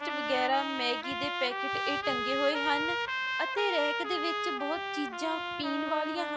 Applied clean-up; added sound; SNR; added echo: none; Trumpet; 0 dB; none.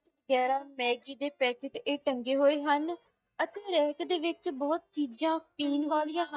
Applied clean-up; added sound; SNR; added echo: neural mask model DeepFilterNet 3.